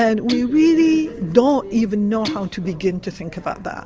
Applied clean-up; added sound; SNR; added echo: none; Guitar; 16 dB; none.